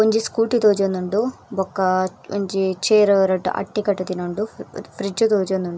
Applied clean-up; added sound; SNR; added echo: none; none; none; none.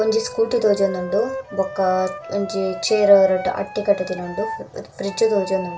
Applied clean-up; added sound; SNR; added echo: none; Wind instrument, woodwind instrument; 12 dB; reverberation time 0.2 s.